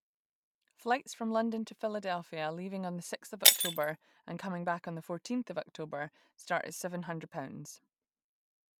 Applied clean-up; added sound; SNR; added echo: none; Shatter; -4 dB; none.